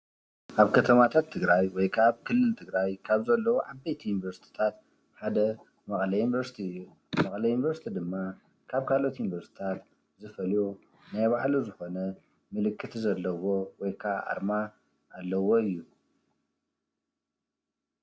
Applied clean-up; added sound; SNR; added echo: none; none; none; none.